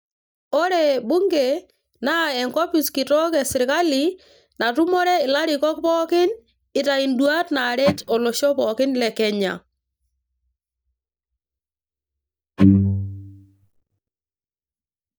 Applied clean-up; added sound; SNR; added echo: neural mask model DeepFilterNet 3.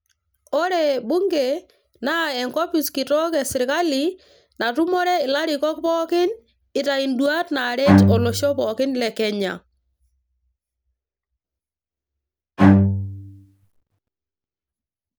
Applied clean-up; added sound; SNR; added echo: none; Bowed string instrument; -4 dB; none.